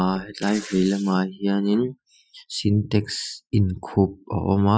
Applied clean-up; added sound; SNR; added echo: classical method Wiener filter.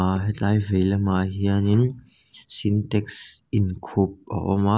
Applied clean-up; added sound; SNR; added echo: none; none; none; none.